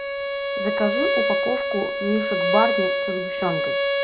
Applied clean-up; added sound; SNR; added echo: none; Bowed string instrument; -4 dB; reverberation time 0.7 s.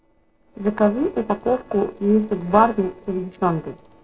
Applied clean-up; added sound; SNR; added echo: neural separator model SepFormer DNS4.